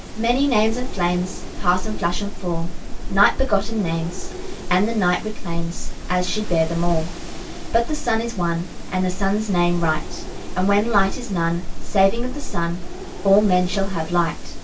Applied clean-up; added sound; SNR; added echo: none; Wind; 5 dB; reverberation time 0.2 s.